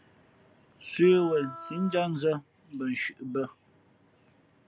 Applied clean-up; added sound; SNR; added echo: none; Wind instrument, woodwind instrument; 16 dB; none.